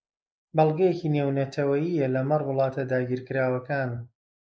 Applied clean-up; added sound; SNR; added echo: neural mask model Resemble Enhance denoiser.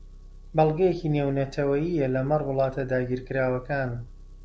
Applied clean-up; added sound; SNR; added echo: none; Engine; 18 dB; none.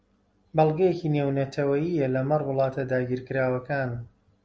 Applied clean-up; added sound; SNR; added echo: none; none; none; none.